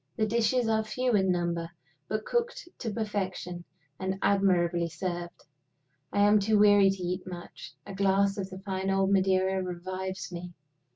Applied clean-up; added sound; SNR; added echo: none; none; none; none.